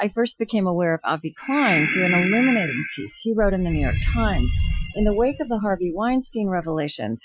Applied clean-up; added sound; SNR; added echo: classical method Wiener filter.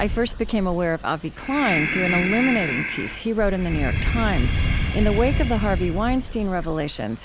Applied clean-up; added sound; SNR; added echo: none; Breathing; 1 dB; none.